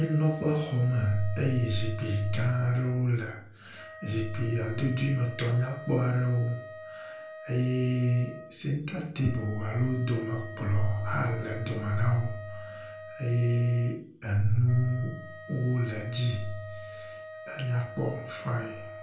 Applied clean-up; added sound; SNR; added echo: none; Wind instrument, woodwind instrument; 16 dB; reverberation time 0.3 s.